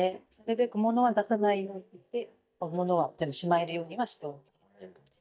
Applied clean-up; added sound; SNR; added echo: neural mask model DeepFilterNet 3.